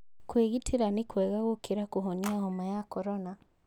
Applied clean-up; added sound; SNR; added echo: none; Telephone; 19 dB; none.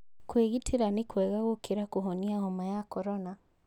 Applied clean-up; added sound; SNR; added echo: none; none; none; none.